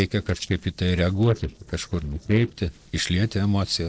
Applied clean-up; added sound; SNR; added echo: neural separator model SepFormer DNS4.